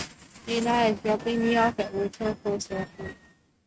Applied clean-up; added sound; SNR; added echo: neural mask model RNNoise.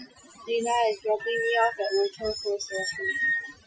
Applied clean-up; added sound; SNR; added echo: classical method Wiener filter.